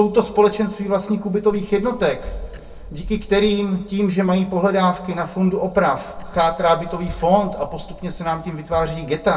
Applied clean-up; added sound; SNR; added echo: none; Tick-tock; 16 dB; reverberation time 0.1 s.